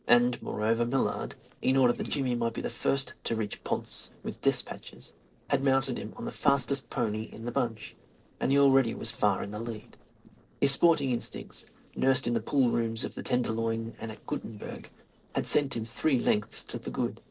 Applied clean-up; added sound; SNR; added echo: neural separator model SepFormer DNS4.